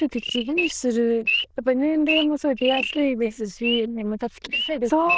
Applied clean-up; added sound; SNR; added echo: neural diffusion model UNIVERSE++.